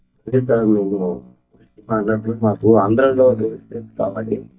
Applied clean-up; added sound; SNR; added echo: neural mask model DeepFilterNet 3.